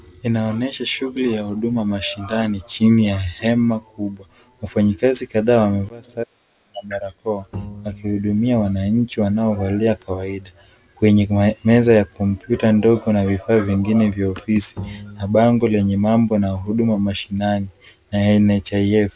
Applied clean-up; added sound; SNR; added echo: none; Bowed string instrument; 17 dB; none.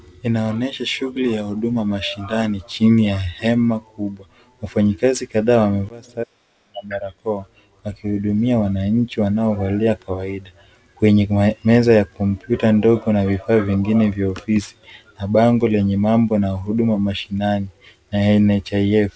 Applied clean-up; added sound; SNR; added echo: none; none; none; none.